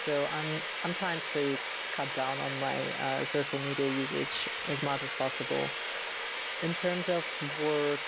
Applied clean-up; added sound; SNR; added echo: none; Sawing; -3 dB; none.